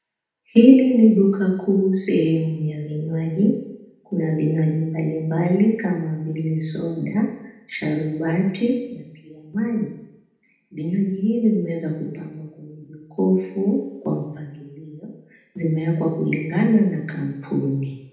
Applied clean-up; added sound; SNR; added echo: none; none; none; reverberation time 0.8 s.